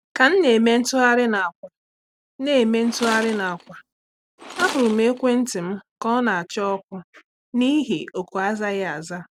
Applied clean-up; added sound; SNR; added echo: none; Tools; 12 dB; none.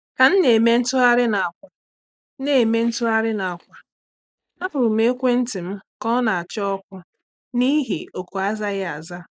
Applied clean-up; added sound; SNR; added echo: neural mask model DeepFilterNet 3.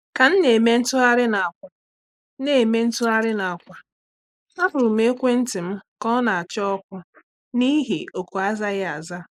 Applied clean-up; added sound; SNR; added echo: neural mask model Resemble Enhance denoiser.